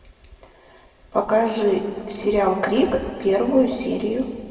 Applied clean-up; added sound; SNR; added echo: none; Tap; 20 dB; reverberation time 2.1 s.